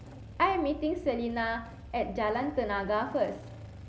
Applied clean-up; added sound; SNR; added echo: none; Engine starting / Motorcycle; 15 dB; none.